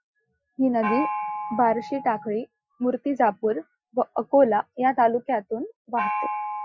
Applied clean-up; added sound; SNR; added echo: classical method Wiener filter.